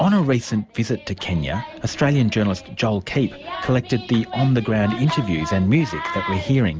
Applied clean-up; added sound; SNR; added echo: none; none; none; none.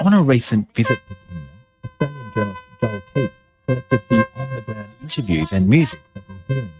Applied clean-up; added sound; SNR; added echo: neural mask model RNNoise.